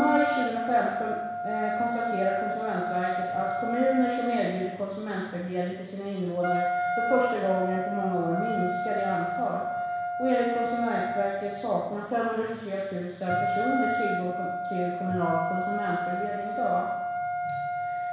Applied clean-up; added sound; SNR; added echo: none; Wind instrument, woodwind instrument; 1 dB; reverberation time 1.1 s.